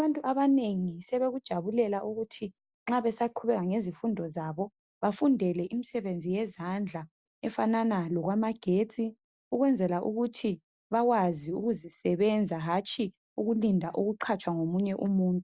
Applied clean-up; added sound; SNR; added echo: none; none; none; none.